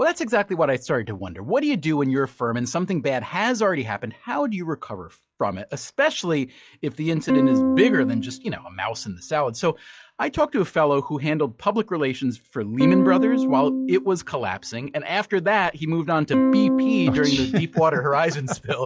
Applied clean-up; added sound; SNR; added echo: classical method log-MMSE.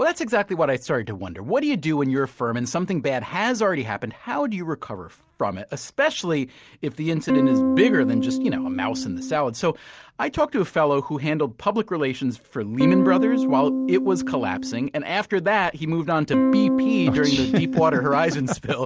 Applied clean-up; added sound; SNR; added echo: none; Electric guitar / Strum; -2 dB; none.